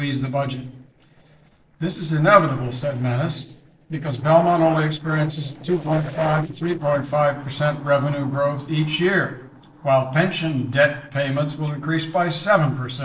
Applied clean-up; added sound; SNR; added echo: neural separator model SepFormer DNS4.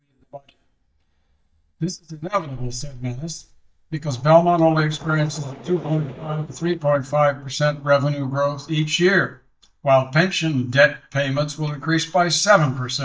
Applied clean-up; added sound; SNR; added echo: neural mask model DeepFilterNet 3.